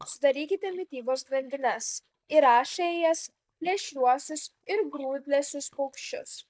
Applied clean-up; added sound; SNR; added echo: neural mask model DeepFilterNet 3.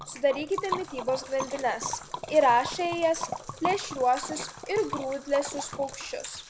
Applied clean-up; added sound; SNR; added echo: none; Liquid; 9 dB; none.